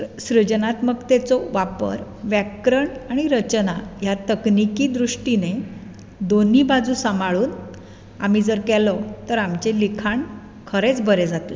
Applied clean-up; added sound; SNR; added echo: none; none; none; none.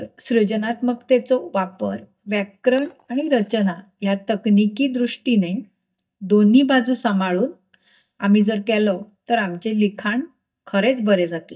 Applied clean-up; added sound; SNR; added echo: neural mask model DeepFilterNet 3.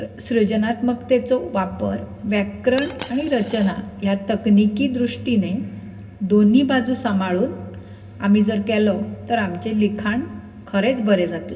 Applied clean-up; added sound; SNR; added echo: none; Coin (dropping); 15 dB; reverberation time 0.4 s.